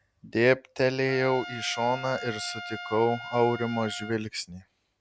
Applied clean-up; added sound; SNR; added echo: none; Trumpet; 12 dB; none.